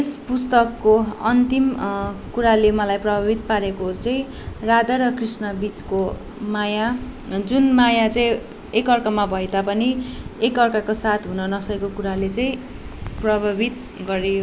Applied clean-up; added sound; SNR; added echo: none; none; none; none.